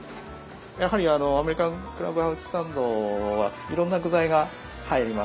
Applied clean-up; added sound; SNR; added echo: none; none; none; none.